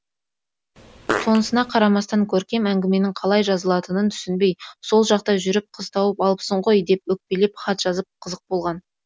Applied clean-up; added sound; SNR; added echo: none; Fart; 7 dB; none.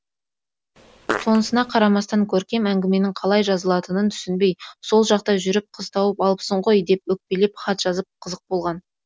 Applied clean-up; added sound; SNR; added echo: neural separator model SepFormer DNS4.